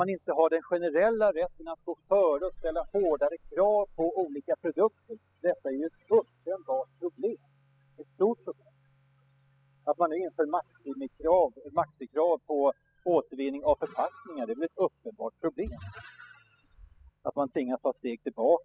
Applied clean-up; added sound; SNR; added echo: classical method spectral subtraction.